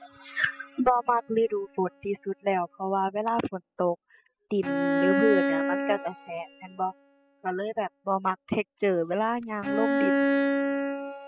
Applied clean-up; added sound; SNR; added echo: classical method spectral subtraction.